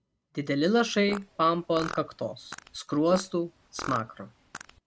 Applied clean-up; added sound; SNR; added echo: none; Fart; 14 dB; none.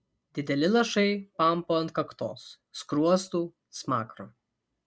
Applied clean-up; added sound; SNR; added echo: none; none; none; none.